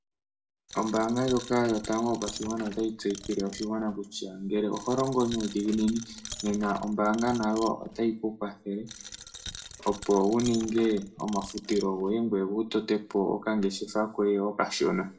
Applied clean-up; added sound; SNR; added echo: none; Coin (dropping); 15 dB; reverberation time 0.4 s.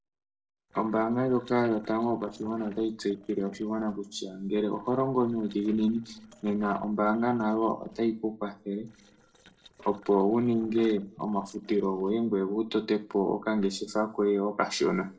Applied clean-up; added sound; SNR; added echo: neural separator model SepFormer DNS4.